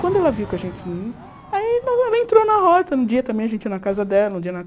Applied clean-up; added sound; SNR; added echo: none; Crowd / Fireworks; 19 dB; none.